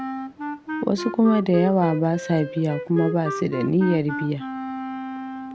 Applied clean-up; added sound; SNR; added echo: none; Wind instrument, woodwind instrument; 8 dB; none.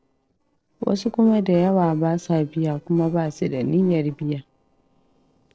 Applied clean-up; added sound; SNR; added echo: neural separator model SepFormer DNS4.